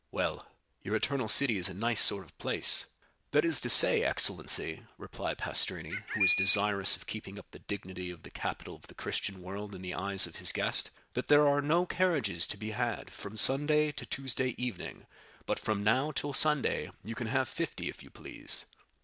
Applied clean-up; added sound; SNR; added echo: none; Bird; 1 dB; none.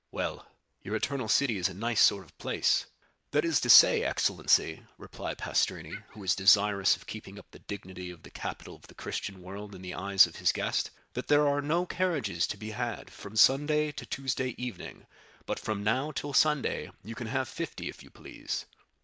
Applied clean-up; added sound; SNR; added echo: neural mask model Resemble Enhance denoiser.